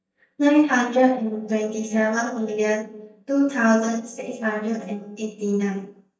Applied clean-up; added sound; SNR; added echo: neural mask model DeepFilterNet 3.